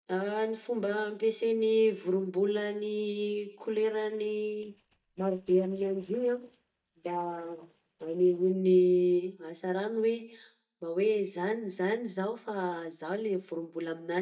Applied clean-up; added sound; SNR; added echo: neural mask model DeepFilterNet 3.